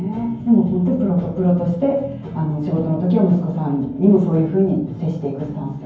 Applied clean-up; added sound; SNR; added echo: none; none; none; reverberation time 0.9 s.